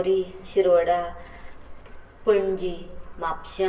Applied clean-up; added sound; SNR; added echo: none; Bird; 14 dB; reverberation time 0.1 s.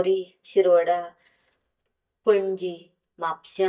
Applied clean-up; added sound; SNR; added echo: neural mask model DeepFilterNet 3.